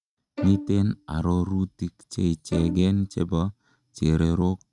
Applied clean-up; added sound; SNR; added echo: neural mask model RNNoise.